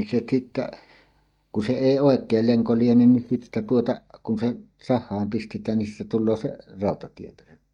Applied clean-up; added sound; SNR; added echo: neural mask model DeepFilterNet 3.